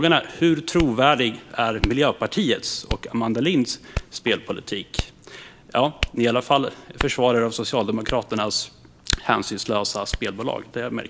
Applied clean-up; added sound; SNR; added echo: none; Hands; 11 dB; none.